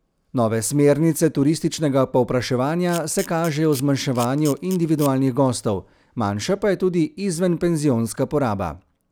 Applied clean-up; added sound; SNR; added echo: none; Camera; 18 dB; none.